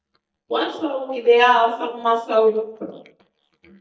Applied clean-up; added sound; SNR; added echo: neural mask model DeepFilterNet 3.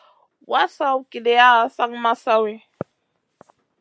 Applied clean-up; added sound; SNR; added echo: none; none; none; none.